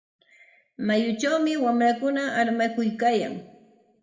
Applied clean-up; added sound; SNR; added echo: none; none; none; reverberation time 0.7 s.